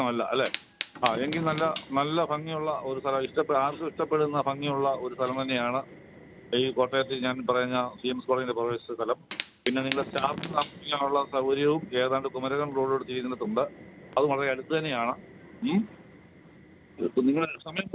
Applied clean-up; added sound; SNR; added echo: none; Fire; 12 dB; none.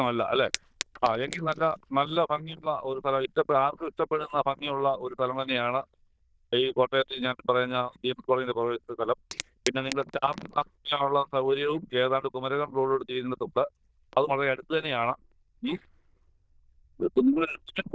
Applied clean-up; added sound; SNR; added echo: neural diffusion model UNIVERSE++.